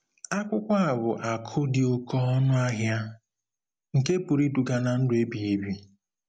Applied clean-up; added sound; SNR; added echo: none; none; none; none.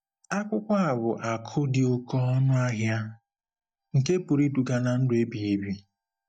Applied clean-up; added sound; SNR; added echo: neural mask model DeepFilterNet 3.